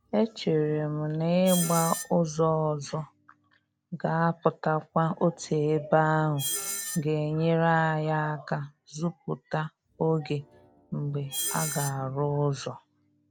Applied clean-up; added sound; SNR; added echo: none; Screech; 13 dB; none.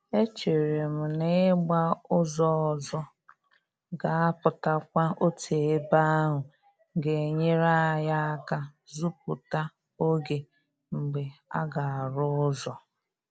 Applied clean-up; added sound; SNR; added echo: none; none; none; none.